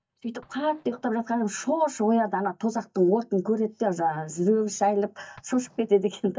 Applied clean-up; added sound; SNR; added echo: neural mask model DeepFilterNet 3.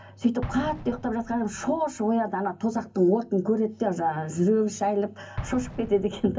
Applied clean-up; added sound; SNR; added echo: none; Explosion; 16 dB; reverberation time 0.3 s.